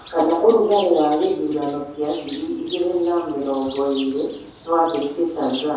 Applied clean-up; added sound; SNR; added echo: none; Bird; 20 dB; reverberation time 0.7 s.